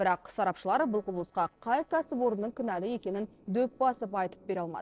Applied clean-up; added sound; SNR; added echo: neural separator model SepFormer DNS4.